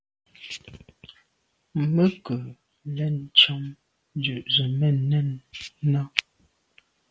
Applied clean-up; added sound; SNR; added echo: none; none; none; none.